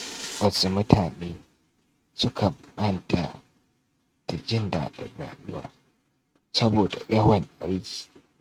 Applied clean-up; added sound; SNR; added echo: neural mask model RNNoise.